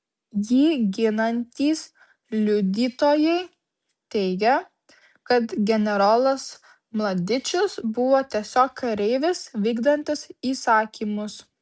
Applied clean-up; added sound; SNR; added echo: none; none; none; none.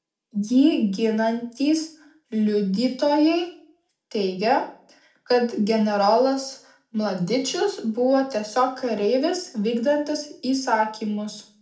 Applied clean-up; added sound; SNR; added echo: none; none; none; reverberation time 0.4 s.